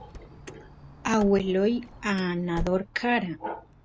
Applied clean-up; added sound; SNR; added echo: none; Car; 14 dB; none.